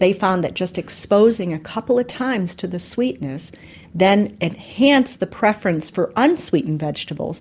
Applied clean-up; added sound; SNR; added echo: none; none; none; none.